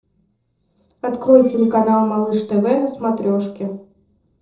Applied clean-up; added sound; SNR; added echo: neural separator model SepFormer DNS4.